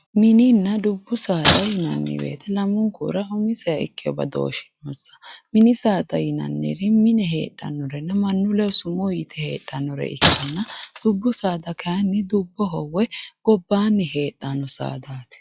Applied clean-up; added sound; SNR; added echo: classical method log-MMSE.